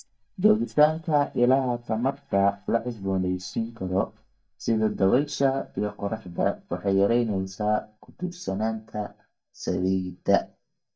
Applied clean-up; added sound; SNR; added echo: neural mask model DeepFilterNet 3.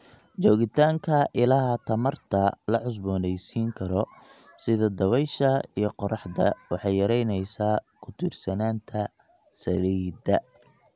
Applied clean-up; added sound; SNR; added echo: none; none; none; none.